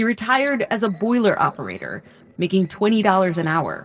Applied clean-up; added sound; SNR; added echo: neural separator model SepFormer DNS4.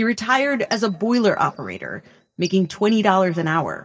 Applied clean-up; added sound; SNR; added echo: neural mask model DeepFilterNet 3.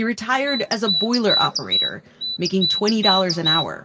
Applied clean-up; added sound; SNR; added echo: none; Bird vocalization, bird call, bird song; 1 dB; reverberation time 1.9 s.